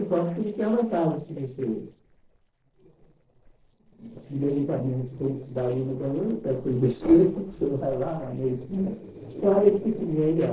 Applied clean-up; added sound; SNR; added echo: neural separator model SepFormer DNS4.